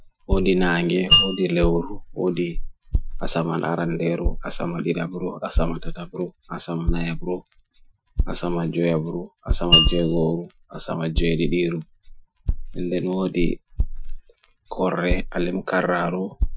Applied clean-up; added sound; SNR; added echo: classical method Wiener filter.